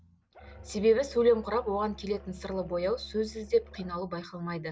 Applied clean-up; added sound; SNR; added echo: none; Musical instrument; 19 dB; none.